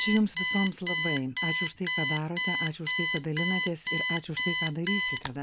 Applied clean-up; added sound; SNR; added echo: none; Alarm; 0 dB; none.